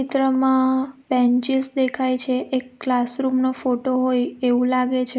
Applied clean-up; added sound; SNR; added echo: none; none; none; none.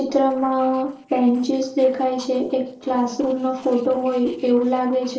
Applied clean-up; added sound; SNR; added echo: neural separator model SepFormer DNS4.